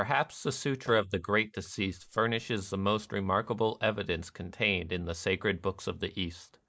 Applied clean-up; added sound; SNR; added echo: neural mask model Resemble Enhance denoiser.